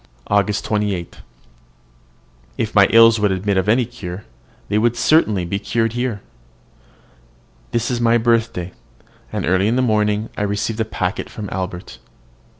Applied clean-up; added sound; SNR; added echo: none; none; none; none.